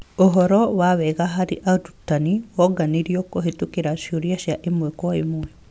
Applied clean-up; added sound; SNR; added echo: none; none; none; none.